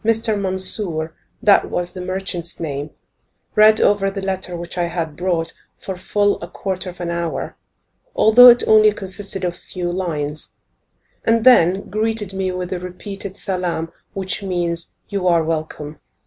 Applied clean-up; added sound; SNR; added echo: none; none; none; none.